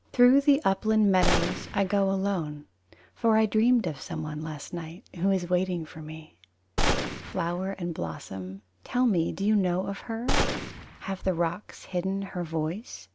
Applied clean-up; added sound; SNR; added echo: none; Gunshot, gunfire; 2 dB; none.